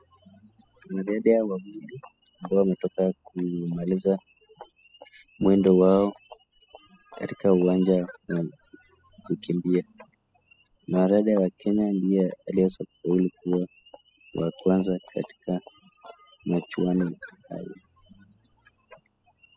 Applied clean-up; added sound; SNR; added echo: classical method spectral subtraction.